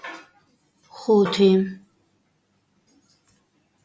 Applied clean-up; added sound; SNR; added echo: none; none; none; none.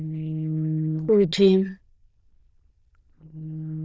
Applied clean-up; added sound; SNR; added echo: neural diffusion model UNIVERSE++.